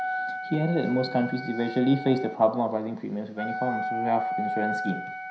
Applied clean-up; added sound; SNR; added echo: none; Wind instrument, woodwind instrument; 6 dB; reverberation time 0.5 s.